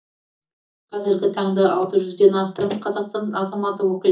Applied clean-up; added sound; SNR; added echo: neural mask model DeepFilterNet 3.